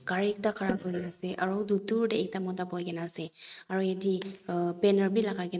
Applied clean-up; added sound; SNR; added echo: neural mask model RNNoise.